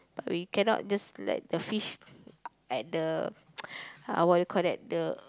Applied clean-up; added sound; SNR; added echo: none; none; none; none.